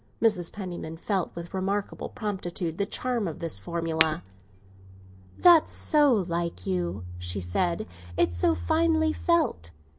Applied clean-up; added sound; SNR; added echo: none; Shatter; 8 dB; none.